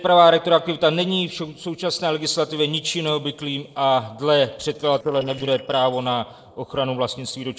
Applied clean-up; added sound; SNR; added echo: neural separator model SepFormer DNS4.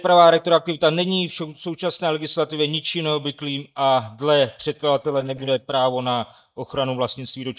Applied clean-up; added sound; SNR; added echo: neural mask model DeepFilterNet 3.